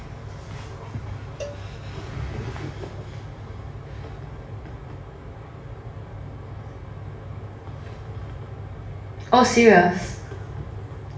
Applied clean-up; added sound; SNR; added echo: none; Cowbell; 18 dB; reverberation time 0.5 s.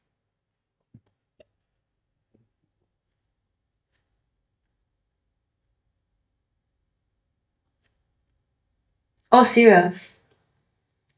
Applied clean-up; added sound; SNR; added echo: neural mask model DeepFilterNet 3.